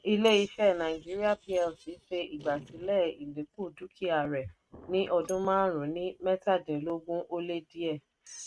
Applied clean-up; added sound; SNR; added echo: neural mask model RNNoise.